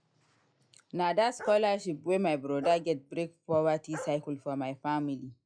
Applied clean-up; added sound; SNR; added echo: classical method log-MMSE.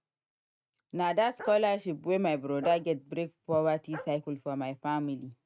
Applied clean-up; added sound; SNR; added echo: neural mask model RNNoise.